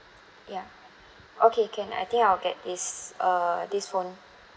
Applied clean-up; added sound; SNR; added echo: none; none; none; none.